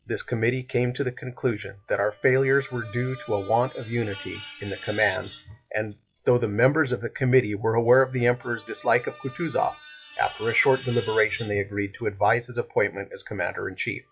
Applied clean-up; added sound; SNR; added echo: classical method log-MMSE.